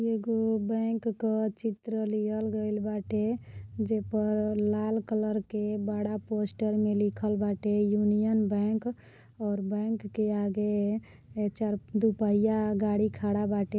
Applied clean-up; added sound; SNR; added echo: none; none; none; none.